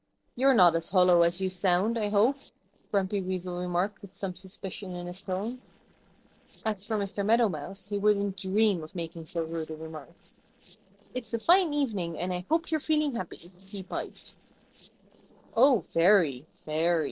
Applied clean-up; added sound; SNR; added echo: neural separator model SepFormer DNS4.